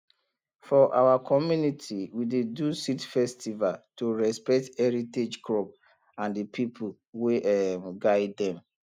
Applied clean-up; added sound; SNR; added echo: none; none; none; none.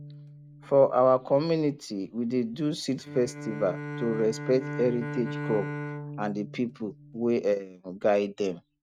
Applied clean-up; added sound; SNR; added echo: neural mask model RNNoise.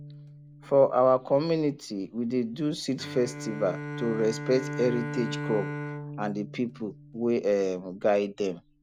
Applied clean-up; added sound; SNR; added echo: none; Bowed string instrument; 11 dB; none.